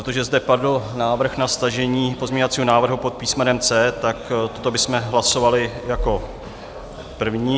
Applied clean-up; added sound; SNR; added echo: none; none; none; none.